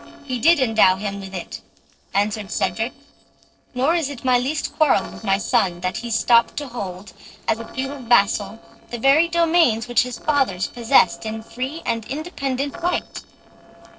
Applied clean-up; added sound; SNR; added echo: neural separator model SepFormer DNS4.